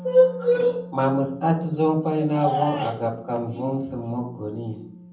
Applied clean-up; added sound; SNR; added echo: none; Wind instrument, woodwind instrument; 18 dB; reverberation time 0.6 s.